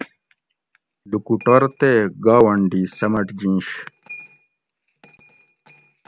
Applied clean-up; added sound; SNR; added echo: none; Coin (dropping); 20 dB; none.